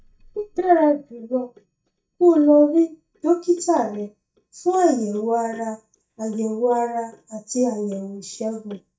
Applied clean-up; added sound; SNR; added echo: neural mask model DeepFilterNet 3.